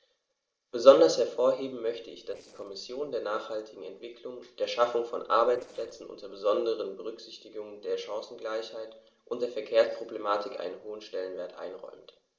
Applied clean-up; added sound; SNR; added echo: neural separator model SepFormer DNS4.